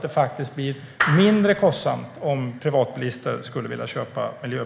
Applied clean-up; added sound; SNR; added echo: none; Clapping; 5 dB; none.